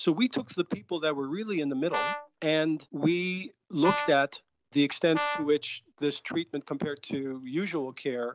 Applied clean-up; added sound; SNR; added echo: none; Brass instrument; 6 dB; none.